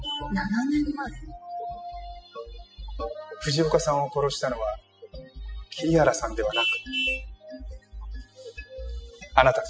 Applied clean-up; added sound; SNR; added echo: classical method spectral subtraction.